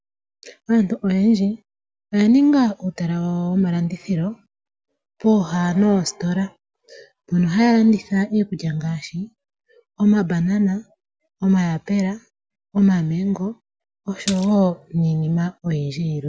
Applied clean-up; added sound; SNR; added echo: none; Splash, splatter; 14 dB; none.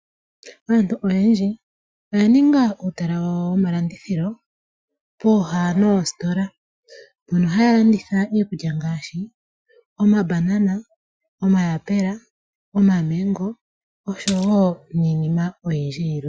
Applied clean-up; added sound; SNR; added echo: classical method Wiener filter.